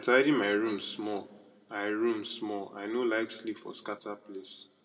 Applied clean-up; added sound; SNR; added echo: none; none; none; reverberation time 0.9 s.